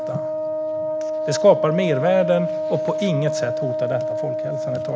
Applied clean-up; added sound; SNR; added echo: none; Wind instrument, woodwind instrument; 2 dB; none.